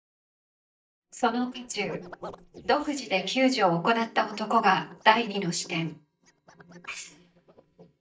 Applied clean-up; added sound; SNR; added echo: neural mask model DeepFilterNet 3.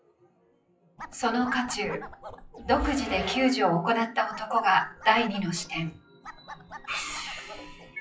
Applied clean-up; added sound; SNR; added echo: classical method WPE with log-MMSE.